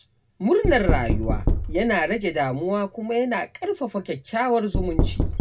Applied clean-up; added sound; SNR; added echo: none; Knock; 2 dB; reverberation time 0.2 s.